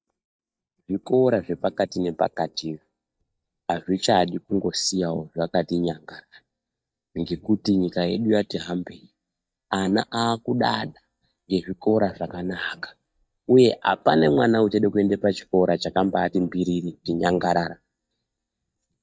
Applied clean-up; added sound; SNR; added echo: neural mask model DeepFilterNet 3.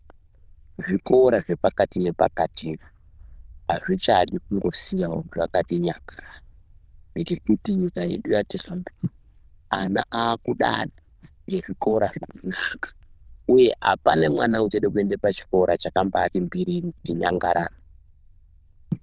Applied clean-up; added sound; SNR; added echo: neural diffusion model UNIVERSE++.